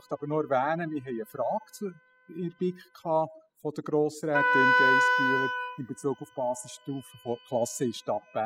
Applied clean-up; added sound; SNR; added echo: classical method spectral subtraction.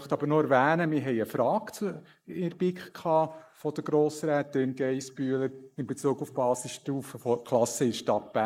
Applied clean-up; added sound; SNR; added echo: neural mask model Resemble Enhance denoiser.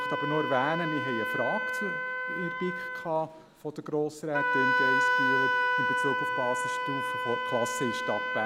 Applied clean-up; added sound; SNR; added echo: none; Wind instrument, woodwind instrument; -3 dB; none.